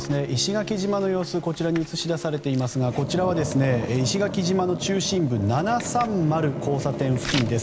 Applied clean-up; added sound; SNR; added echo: none; Writing + Bowed string instrument; 14 dB; none.